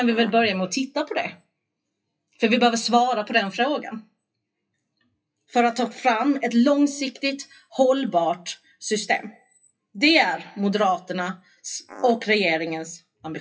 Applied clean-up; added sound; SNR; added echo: classical method WPE with log-MMSE.